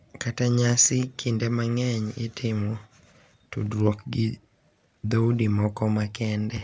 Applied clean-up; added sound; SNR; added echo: none; none; none; none.